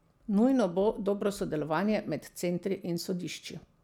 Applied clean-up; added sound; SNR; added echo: none; none; none; none.